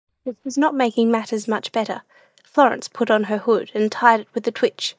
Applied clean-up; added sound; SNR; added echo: neural mask model DeepFilterNet 3.